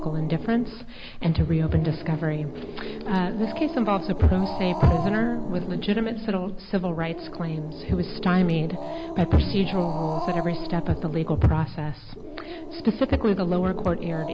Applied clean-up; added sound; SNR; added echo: none; Growling; 8 dB; none.